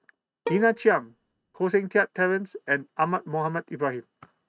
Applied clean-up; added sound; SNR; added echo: neural mask model RNNoise.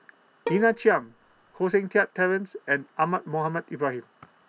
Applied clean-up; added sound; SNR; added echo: none; Bowed string instrument; 11 dB; none.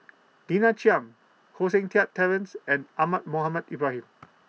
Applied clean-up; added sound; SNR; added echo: none; none; none; none.